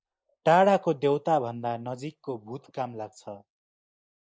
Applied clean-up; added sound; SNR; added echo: neural mask model Resemble Enhance denoiser.